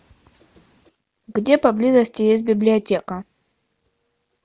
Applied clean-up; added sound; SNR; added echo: none; none; none; none.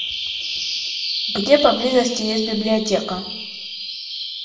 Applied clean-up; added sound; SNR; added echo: none; Bird vocalization, bird call, bird song; 5 dB; reverberation time 0.6 s.